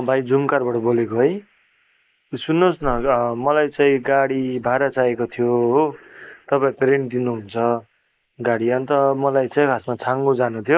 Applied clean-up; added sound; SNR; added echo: neural mask model Resemble Enhance denoiser.